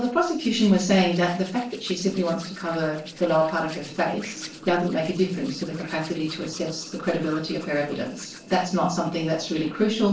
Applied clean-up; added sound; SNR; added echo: neural separator model SepFormer DNS4.